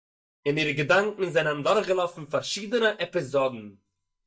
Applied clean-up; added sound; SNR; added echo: neural mask model DeepFilterNet 3.